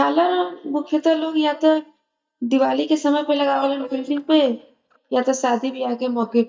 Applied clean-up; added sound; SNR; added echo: neural mask model DeepFilterNet 3.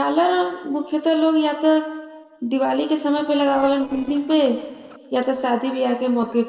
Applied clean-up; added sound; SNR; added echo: neural separator model SepFormer DNS4.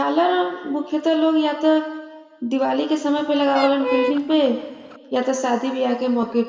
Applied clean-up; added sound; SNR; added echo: none; Fowl; 7 dB; reverberation time 2.3 s.